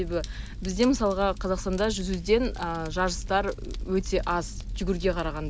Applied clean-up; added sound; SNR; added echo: none; Fire; 7 dB; none.